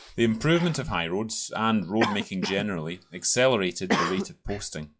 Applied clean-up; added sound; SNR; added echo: classical method log-MMSE.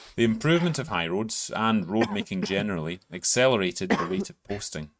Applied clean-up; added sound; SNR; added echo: neural mask model RNNoise.